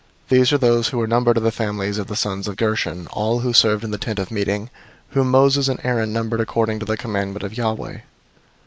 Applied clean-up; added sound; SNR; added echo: neural mask model Resemble Enhance denoiser.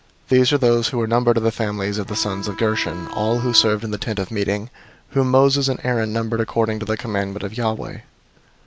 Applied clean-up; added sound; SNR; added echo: none; Bowed string instrument; 13 dB; none.